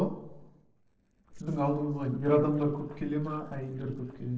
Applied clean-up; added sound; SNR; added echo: neural separator model SepFormer DNS4.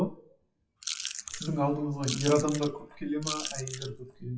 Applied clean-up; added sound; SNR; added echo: classical method WPE with log-MMSE.